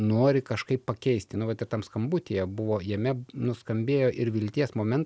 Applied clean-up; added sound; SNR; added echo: none; none; none; none.